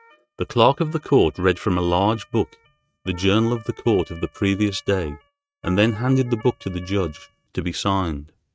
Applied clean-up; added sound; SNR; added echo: neural mask model RNNoise.